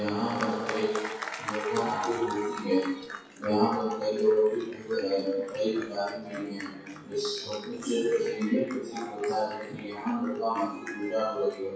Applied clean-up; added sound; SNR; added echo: classical method WPE with log-MMSE.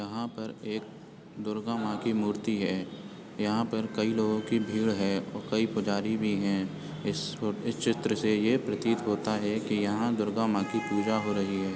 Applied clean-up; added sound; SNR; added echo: none; none; none; none.